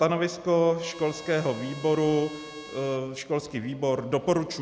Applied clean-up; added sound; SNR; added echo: none; Trumpet; 19 dB; none.